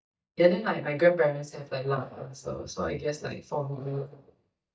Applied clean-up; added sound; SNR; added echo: neural mask model DeepFilterNet 3.